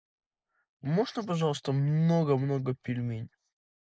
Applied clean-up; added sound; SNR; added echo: neural mask model Resemble Enhance denoiser.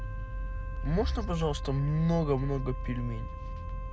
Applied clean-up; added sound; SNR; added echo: none; Wind instrument, woodwind instrument; 18 dB; none.